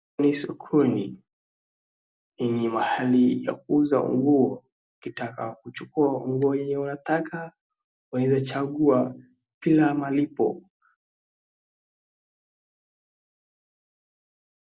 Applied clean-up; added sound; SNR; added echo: none; none; none; none.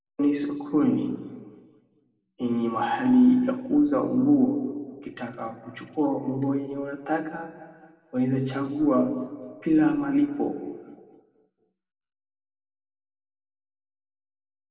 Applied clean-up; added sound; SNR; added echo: none; Bowed string instrument; 18 dB; reverberation time 1.6 s.